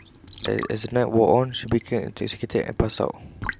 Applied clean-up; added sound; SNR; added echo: none; Raindrop / Drip / Trickle, dribble; 11 dB; none.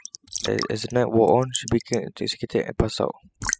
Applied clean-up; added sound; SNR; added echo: classical method spectral subtraction.